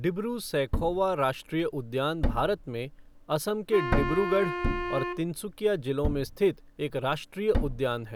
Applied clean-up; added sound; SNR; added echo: none; Thump, thud + Wind instrument, woodwind instrument; 4 dB; none.